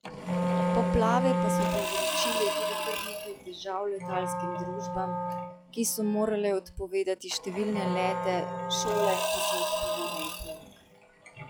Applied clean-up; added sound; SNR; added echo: classical method log-MMSE.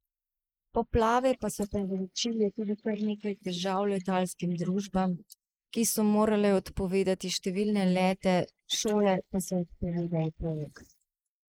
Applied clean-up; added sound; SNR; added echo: neural mask model Resemble Enhance denoiser.